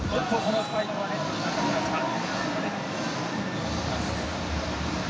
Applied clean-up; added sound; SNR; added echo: none; Engine; 1 dB; reverberation time 0.4 s.